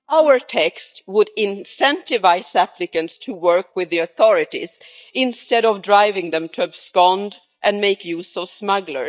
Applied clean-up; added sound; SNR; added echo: neural mask model DeepFilterNet 3.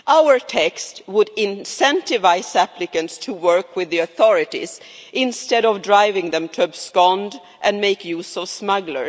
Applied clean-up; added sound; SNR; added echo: none; none; none; none.